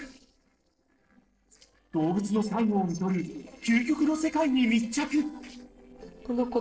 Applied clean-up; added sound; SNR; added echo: neural separator model SepFormer DNS4.